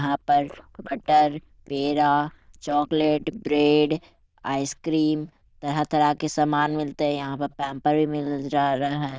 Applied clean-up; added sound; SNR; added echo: neural diffusion model UNIVERSE++.